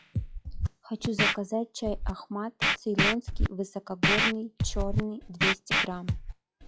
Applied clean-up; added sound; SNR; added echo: classical method log-MMSE.